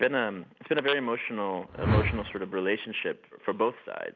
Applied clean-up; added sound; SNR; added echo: none; Whoosh, swoosh, swish; 2 dB; none.